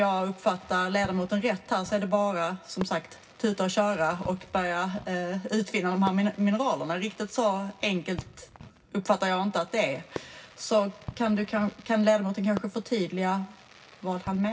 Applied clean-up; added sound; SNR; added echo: none; Fireworks; 19 dB; reverberation time 0.4 s.